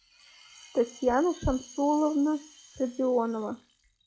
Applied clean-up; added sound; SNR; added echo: classical method log-MMSE.